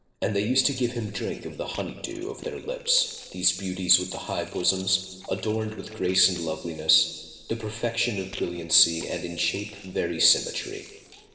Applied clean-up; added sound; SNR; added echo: neural separator model SepFormer DNS4.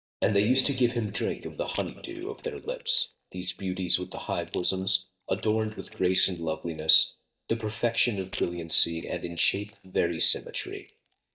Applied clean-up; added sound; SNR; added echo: neural mask model DeepFilterNet 3.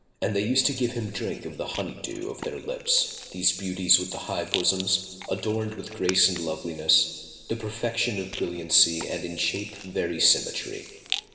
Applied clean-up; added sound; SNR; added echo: none; Rattle; 14 dB; reverberation time 1.6 s.